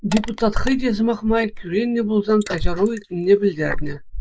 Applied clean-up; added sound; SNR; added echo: neural mask model Resemble Enhance denoiser.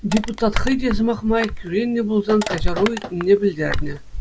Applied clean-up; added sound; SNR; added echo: none; Knock + Crushing; 13 dB; none.